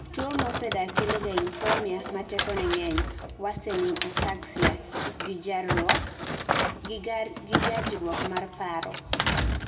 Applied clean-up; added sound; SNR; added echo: none; Thump, thud; -2 dB; reverberation time 0.8 s.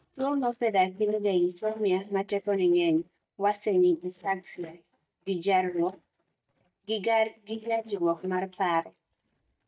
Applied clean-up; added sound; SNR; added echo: neural mask model DeepFilterNet 3.